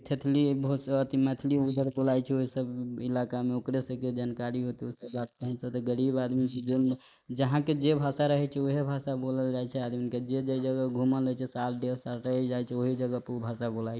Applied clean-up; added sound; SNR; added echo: neural mask model Resemble Enhance denoiser.